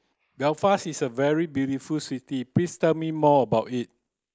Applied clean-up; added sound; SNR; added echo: neural mask model Resemble Enhance denoiser.